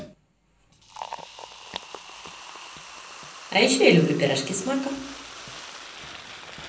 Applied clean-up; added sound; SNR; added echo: none; Liquid; 14 dB; reverberation time 0.6 s.